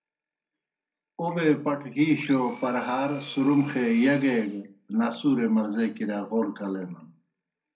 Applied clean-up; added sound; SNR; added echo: none; Domestic sounds, home sounds; 18 dB; reverberation time 0.3 s.